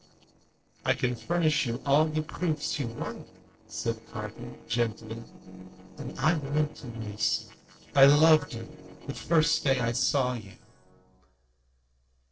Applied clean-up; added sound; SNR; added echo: neural separator model SepFormer DNS4.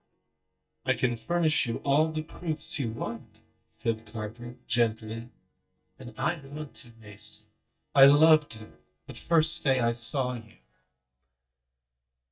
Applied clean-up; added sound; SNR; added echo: neural mask model DeepFilterNet 3.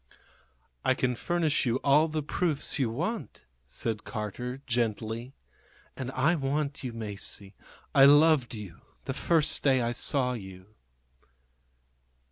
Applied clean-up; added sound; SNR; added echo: none; none; none; none.